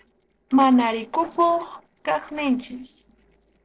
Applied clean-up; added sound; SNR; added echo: neural separator model SepFormer DNS4.